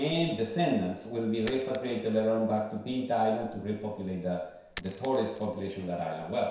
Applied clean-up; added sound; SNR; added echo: none; Coin (dropping); 18 dB; reverberation time 0.7 s.